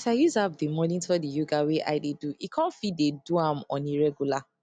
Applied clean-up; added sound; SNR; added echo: none; none; none; none.